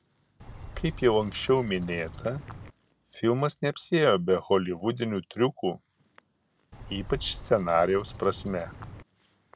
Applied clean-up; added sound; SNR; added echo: none; Bird vocalization, bird call, bird song; 13 dB; none.